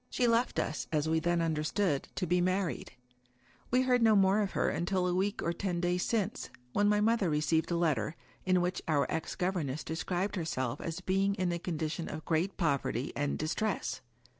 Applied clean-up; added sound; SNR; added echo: neural separator model SepFormer DNS4.